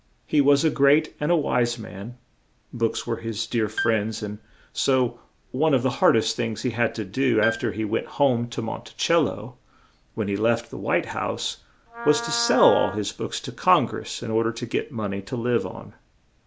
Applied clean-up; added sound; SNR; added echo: none; Piano + Wind instrument, woodwind instrument; 11 dB; none.